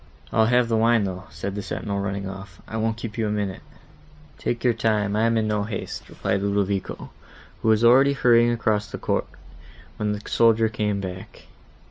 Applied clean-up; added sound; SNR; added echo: none; none; none; none.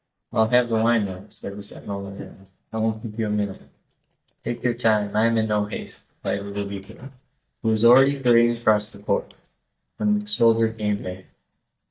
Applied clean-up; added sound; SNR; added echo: neural mask model DeepFilterNet 3.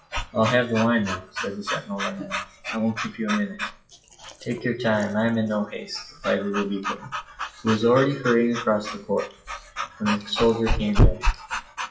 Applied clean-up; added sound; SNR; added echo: classical method WPE with log-MMSE.